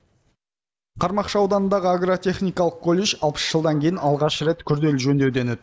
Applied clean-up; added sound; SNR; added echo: neural mask model Resemble Enhance denoiser.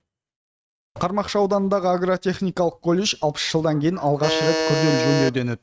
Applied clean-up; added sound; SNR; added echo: neural mask model RNNoise.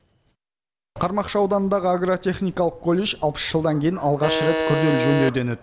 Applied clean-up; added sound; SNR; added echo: none; Alarm; 1 dB; none.